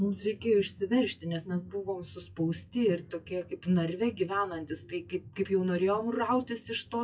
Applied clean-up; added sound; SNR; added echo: classical method WPE with log-MMSE.